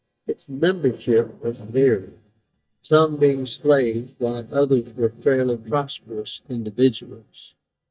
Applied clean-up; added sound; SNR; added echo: neural mask model DeepFilterNet 3.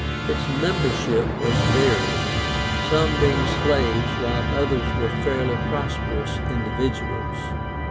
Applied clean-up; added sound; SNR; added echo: none; Musical instrument; -2 dB; none.